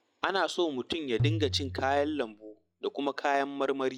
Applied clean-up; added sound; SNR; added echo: classical method log-MMSE.